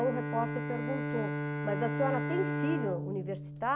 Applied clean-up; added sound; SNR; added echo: none; Bowed string instrument; 0 dB; none.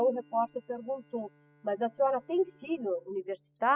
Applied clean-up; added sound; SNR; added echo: classical method spectral subtraction.